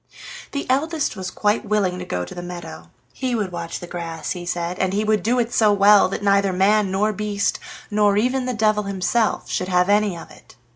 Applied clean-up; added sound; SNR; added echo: none; none; none; none.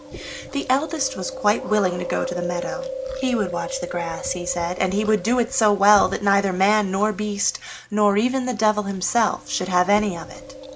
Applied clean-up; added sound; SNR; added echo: none; Chewing, mastication; 12 dB; none.